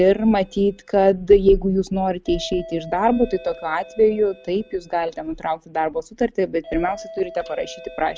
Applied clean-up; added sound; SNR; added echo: none; Doorbell; 20 dB; none.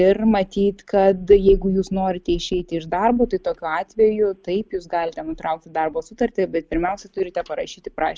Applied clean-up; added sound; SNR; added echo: none; none; none; none.